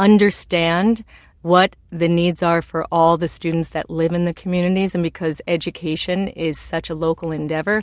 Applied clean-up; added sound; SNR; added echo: none; none; none; none.